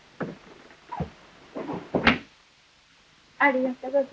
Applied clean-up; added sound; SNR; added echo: none; none; none; none.